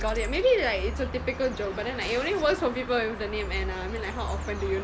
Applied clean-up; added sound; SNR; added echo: none; Bird vocalization, bird call, bird song; 18 dB; none.